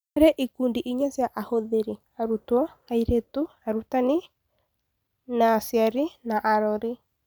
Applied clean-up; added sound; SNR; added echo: none; none; none; none.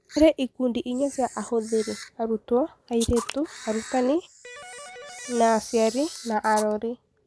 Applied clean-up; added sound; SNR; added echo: none; Camera + Electric guitar; 15 dB; none.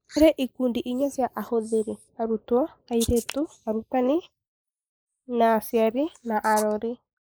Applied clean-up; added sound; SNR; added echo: neural mask model Resemble Enhance denoiser.